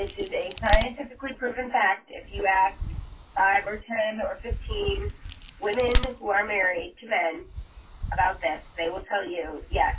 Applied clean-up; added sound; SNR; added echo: none; Crack; 5 dB; reverberation time 0.2 s.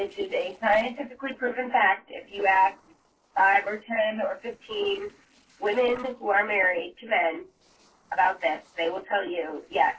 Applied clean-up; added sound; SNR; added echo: neural separator model SepFormer DNS4.